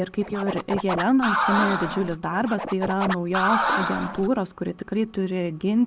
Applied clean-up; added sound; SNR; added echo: none; Scratching (performance technique); 2 dB; none.